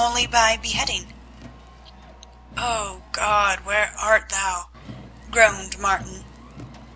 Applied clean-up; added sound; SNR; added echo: none; Car; 19 dB; none.